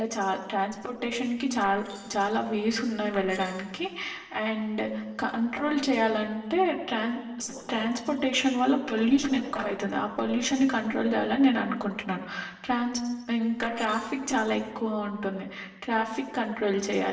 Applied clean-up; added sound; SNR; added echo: neural separator model SepFormer DNS4.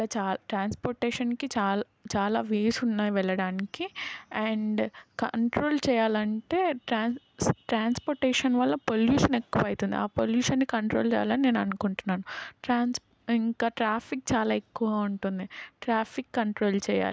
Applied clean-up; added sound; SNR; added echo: none; none; none; none.